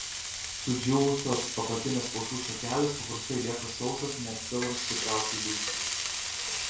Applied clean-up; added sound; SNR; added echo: none; Frying (food); 2 dB; reverberation time 0.4 s.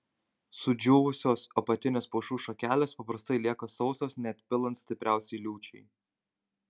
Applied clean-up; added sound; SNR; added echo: none; none; none; none.